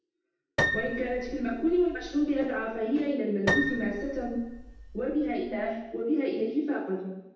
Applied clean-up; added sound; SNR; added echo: none; Piano; 5 dB; reverberation time 0.8 s.